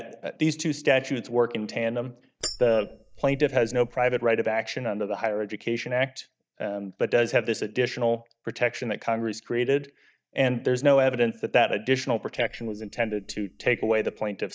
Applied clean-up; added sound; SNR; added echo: neural mask model DeepFilterNet 3.